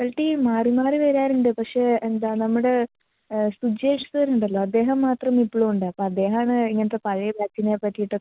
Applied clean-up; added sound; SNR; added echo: none; none; none; none.